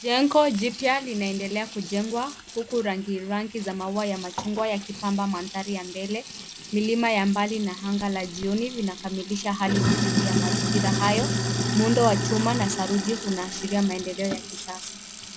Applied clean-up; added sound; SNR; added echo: none; Sink (filling or washing); 4 dB; none.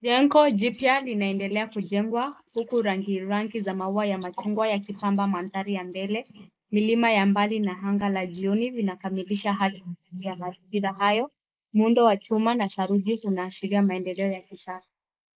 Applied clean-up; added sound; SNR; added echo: neural mask model Resemble Enhance denoiser.